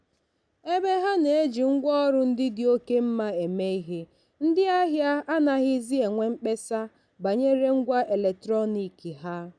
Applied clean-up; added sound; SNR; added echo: none; none; none; none.